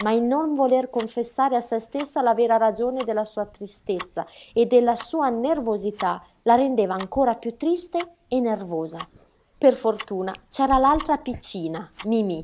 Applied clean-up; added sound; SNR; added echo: neural mask model Resemble Enhance denoiser.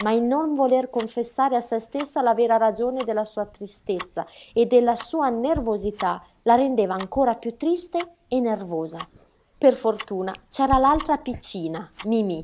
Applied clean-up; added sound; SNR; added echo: none; Tick-tock; 18 dB; none.